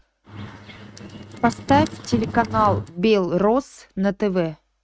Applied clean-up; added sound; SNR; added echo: neural mask model RNNoise.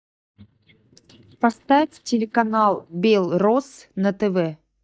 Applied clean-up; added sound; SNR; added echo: neural mask model DeepFilterNet 3.